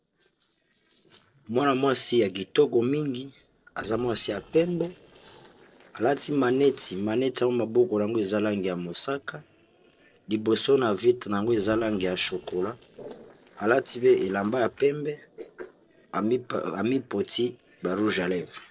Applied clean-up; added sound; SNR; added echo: neural separator model SepFormer DNS4.